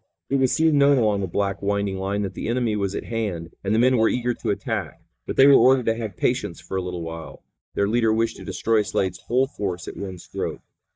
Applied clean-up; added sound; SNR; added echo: neural mask model DeepFilterNet 3.